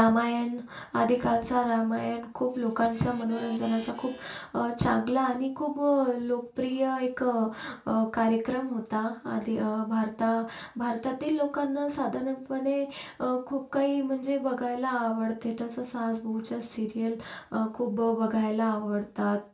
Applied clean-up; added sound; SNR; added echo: none; Harmonica; 19 dB; reverberation time 0.3 s.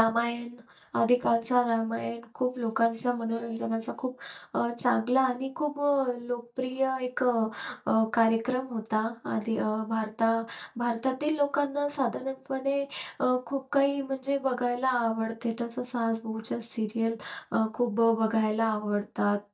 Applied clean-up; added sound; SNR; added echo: neural mask model DeepFilterNet 3.